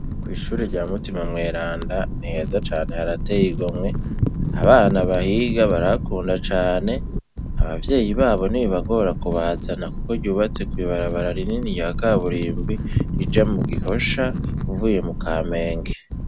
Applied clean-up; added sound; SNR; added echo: none; Wind / Fire; 2 dB; none.